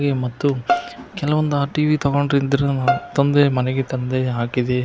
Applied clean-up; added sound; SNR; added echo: none; Bowed string instrument; 9 dB; none.